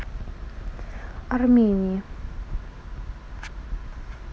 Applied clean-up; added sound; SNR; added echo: none; none; none; none.